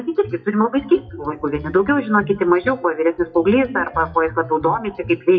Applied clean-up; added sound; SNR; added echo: classical method WPE with log-MMSE.